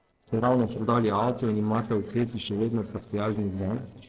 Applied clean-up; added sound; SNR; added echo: neural separator model SepFormer DNS4.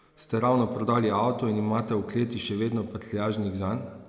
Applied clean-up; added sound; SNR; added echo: none; none; none; none.